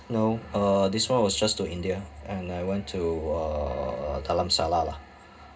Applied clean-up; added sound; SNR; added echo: none; none; none; reverberation time 0.2 s.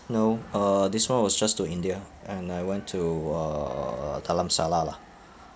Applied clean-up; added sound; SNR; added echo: none; none; none; none.